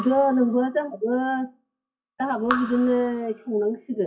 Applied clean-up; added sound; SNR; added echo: classical method WPE with log-MMSE.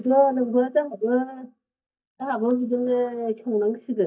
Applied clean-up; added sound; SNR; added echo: neural mask model DeepFilterNet 3.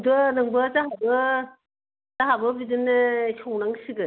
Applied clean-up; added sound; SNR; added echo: none; none; none; none.